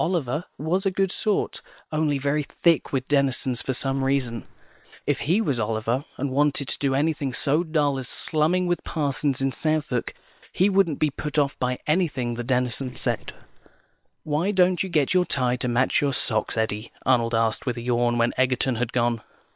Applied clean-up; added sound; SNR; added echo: neural separator model SepFormer WHAM!.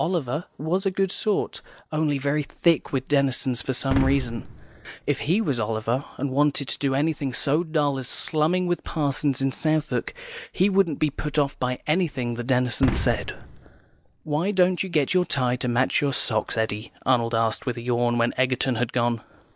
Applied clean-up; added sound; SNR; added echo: none; Boom; 6 dB; none.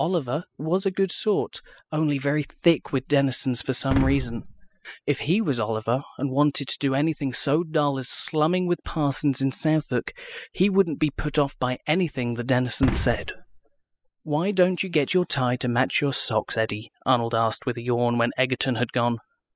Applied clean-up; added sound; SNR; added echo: classical method spectral subtraction.